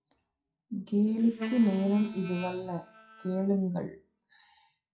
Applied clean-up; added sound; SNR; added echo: classical method WPE with log-MMSE.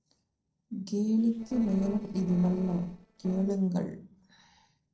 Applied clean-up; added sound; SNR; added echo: neural separator model SepFormer DNS4.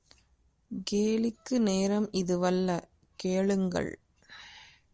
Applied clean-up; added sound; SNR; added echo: none; none; none; none.